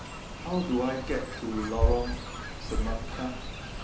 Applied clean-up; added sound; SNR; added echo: none; Fowl; -1 dB; none.